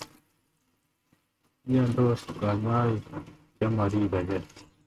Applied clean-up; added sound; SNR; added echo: neural mask model RNNoise.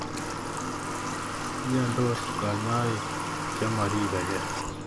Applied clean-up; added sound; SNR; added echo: none; Water tap, faucet / Water; 1 dB; none.